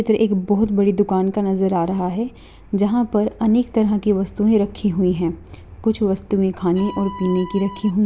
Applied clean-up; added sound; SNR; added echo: none; Bowed string instrument; 15 dB; none.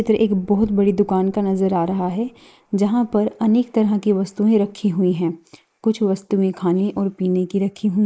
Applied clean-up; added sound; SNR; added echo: neural mask model Resemble Enhance denoiser.